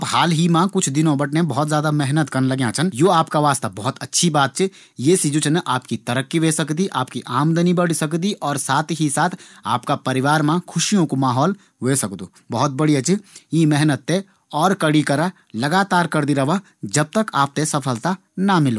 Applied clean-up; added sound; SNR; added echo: none; none; none; none.